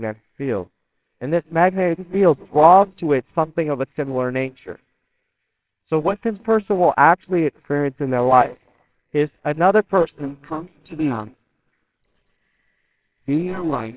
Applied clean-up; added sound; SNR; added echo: neural separator model SepFormer WHAMR!.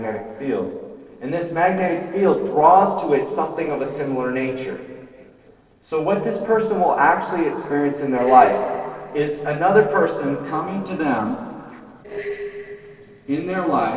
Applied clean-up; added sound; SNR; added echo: neural separator model SepFormer DNS4.